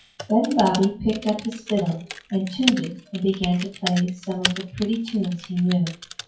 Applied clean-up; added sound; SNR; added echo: classical method WPE with log-MMSE.